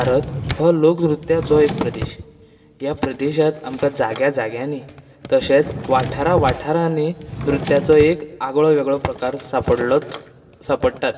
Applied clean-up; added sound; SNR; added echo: none; Drawer open or close; 12 dB; reverberation time 1.6 s.